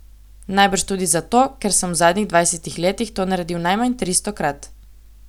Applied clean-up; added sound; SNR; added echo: none; none; none; none.